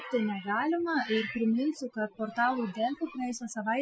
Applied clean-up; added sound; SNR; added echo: classical method Wiener filter.